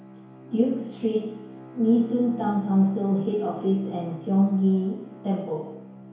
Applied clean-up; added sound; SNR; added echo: none; Bowed string instrument; 16 dB; reverberation time 1.0 s.